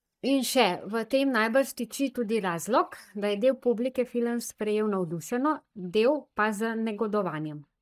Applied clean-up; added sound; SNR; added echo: neural mask model DeepFilterNet 3.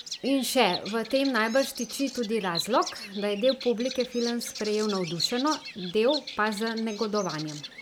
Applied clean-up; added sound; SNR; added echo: none; Bird vocalization, bird call, bird song; 10 dB; none.